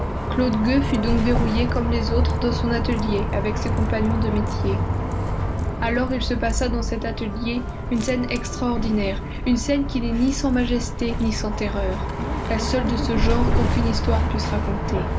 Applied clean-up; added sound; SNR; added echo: none; Bus; -1 dB; none.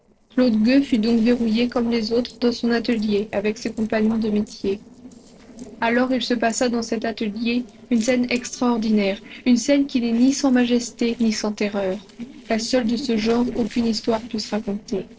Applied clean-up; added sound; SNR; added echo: neural separator model SepFormer DNS4.